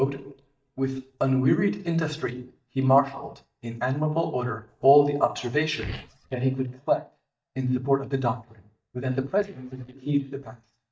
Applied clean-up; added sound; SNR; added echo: neural mask model DeepFilterNet 3.